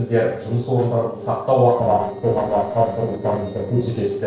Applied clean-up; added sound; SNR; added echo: neural separator model SepFormer DNS4.